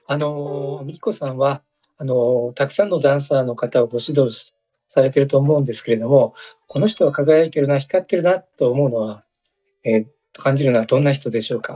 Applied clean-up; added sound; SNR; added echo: neural mask model DeepFilterNet 3.